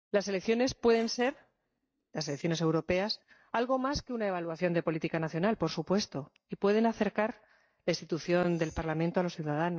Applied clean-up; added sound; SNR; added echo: neural mask model DeepFilterNet 3.